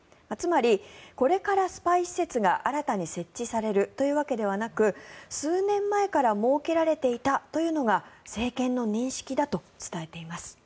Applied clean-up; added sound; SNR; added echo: none; none; none; none.